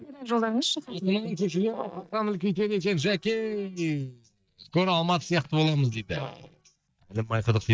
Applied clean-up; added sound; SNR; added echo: neural mask model DeepFilterNet 3.